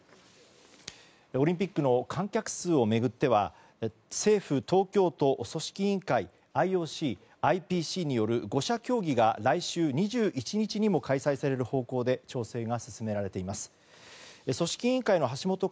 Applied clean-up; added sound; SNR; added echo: none; none; none; none.